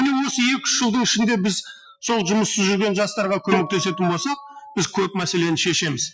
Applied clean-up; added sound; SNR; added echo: classical method Wiener filter.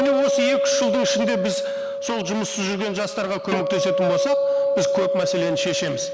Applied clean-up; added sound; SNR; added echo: none; Acoustic guitar; -3 dB; none.